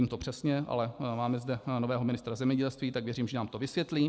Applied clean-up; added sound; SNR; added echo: none; none; none; none.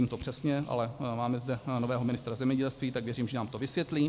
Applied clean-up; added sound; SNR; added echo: none; Frying (food); 17 dB; none.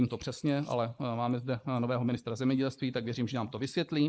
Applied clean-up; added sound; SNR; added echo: neural mask model Resemble Enhance denoiser.